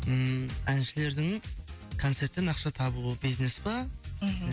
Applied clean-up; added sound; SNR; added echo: none; none; none; none.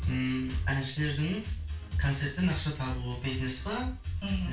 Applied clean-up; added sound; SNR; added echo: none; none; none; reverberation time 0.3 s.